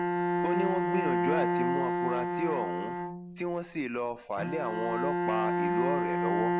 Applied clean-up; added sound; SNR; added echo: none; Bowed string instrument; -4 dB; none.